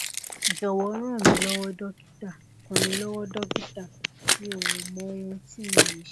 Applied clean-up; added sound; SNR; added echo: none; Keys jangling + Slam; -4 dB; none.